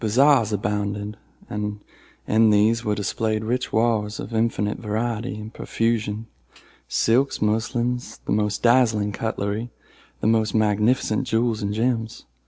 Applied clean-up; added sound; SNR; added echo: none; none; none; none.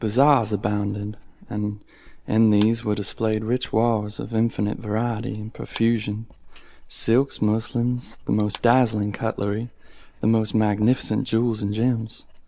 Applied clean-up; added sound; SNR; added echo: none; Clapping + Writing; 19 dB; none.